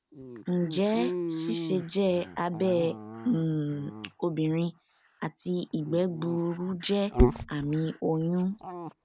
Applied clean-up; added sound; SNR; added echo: none; Dog; 5 dB; none.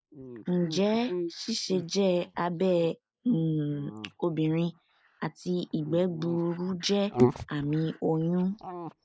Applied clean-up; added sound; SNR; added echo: neural mask model Resemble Enhance denoiser.